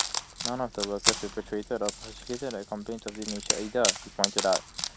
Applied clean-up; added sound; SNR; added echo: none; Wood; 0 dB; none.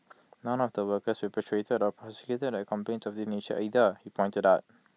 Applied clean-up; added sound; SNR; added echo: none; none; none; none.